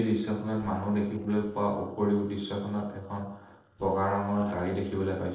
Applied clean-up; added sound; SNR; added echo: neural separator model SepFormer DNS4.